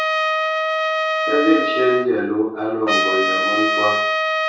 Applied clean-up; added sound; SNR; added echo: none; Trumpet; -2 dB; reverberation time 0.6 s.